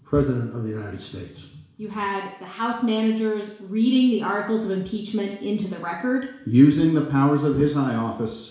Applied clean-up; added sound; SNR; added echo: none; none; none; reverberation time 0.7 s.